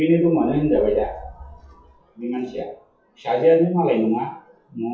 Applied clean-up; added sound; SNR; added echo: classical method WPE with log-MMSE.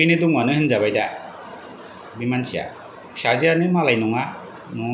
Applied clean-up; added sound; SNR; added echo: none; none; none; none.